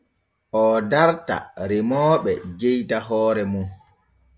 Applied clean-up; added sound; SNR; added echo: none; none; none; none.